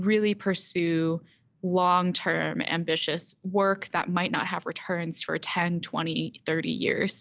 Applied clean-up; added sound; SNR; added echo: none; none; none; none.